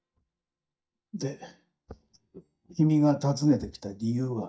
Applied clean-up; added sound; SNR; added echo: neural mask model DeepFilterNet 3.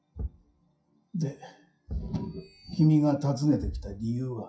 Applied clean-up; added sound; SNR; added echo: classical method WPE with log-MMSE.